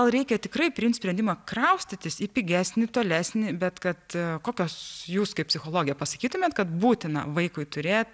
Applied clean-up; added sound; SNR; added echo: none; none; none; none.